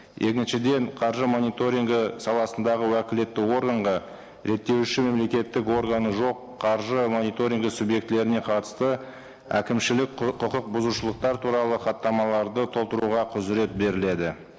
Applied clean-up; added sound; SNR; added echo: none; Wood / Tools; 20 dB; none.